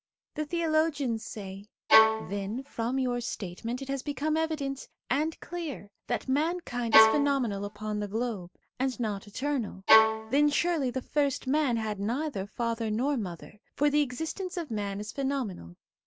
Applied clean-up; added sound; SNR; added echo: none; Bowed string instrument; -5 dB; none.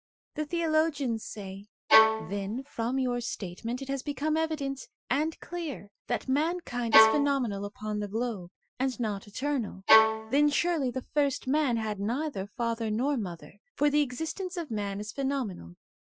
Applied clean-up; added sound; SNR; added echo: classical method Wiener filter.